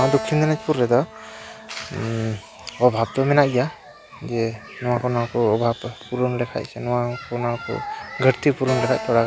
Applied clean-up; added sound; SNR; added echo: none; Keyboard (musical); 14 dB; none.